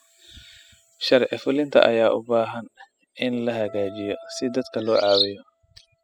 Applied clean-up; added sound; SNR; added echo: classical method spectral subtraction.